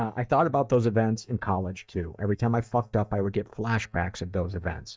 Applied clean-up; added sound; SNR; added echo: neural mask model DeepFilterNet 3.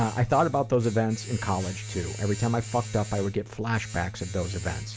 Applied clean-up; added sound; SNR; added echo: none; Domestic sounds, home sounds; 10 dB; none.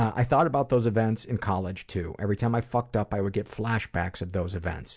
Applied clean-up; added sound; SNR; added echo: none; none; none; none.